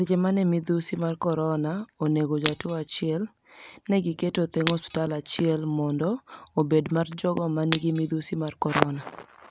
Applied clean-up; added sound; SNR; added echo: none; Shatter; 6 dB; none.